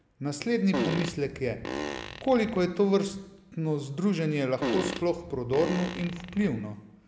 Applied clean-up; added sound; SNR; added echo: none; Fart; 6 dB; none.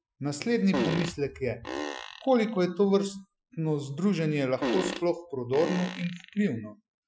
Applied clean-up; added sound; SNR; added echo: classical method Wiener filter.